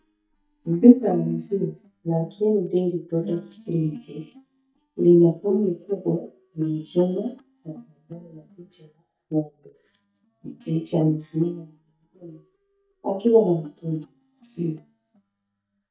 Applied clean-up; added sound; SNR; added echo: neural mask model DeepFilterNet 3.